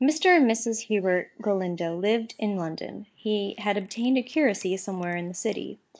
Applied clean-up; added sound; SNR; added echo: neural mask model Resemble Enhance denoiser.